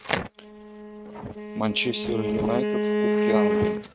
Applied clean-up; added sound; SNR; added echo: neural mask model RNNoise.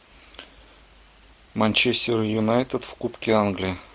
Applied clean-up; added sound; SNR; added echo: none; none; none; none.